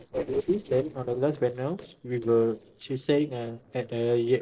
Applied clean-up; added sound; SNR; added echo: neural separator model SepFormer DNS4.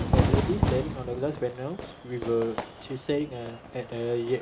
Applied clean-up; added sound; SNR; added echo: none; Fire / Fireworks; -1 dB; reverberation time 0.2 s.